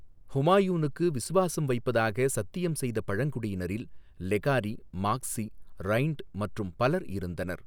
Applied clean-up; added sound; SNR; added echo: none; none; none; none.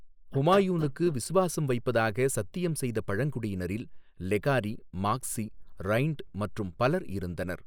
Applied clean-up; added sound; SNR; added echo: neural mask model Resemble Enhance denoiser.